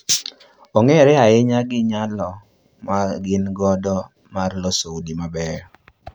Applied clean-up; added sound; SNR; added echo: none; none; none; none.